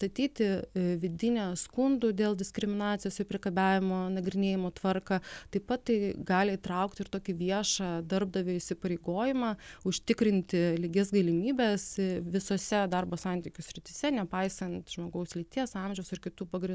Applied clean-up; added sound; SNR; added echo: none; none; none; none.